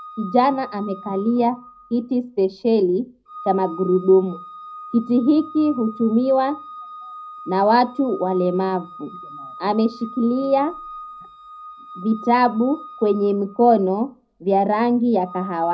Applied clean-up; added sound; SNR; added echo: none; Organ; 18 dB; reverberation time 0.5 s.